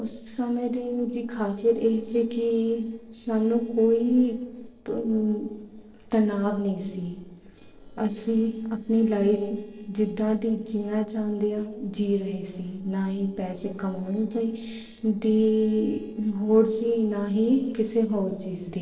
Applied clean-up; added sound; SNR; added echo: neural separator model SepFormer DNS4.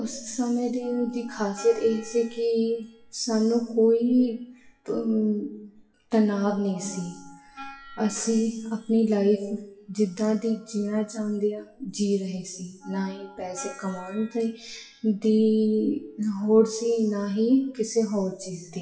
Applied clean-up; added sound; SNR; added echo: classical method WPE with log-MMSE.